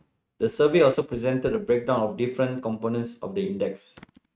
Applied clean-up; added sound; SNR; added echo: neural mask model RNNoise.